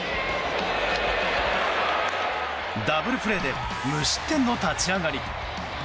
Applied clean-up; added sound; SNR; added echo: none; Wind instrument, woodwind instrument; 20 dB; none.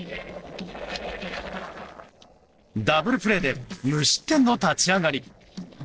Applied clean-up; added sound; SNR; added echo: neural separator model SepFormer DNS4.